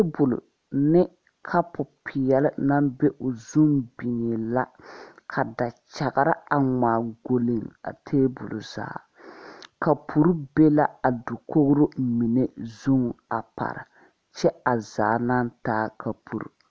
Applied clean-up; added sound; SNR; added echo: none; none; none; none.